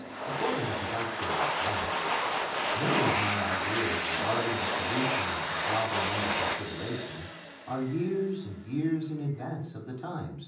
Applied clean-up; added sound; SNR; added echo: none; Domestic sounds, home sounds; -2 dB; reverberation time 0.6 s.